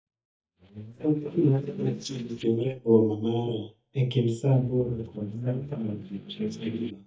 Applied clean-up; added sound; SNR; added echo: neural mask model DeepFilterNet 3.